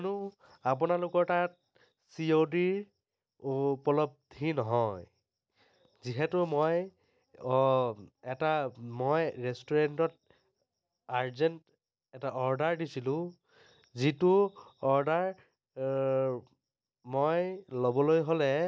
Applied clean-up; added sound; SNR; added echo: none; none; none; none.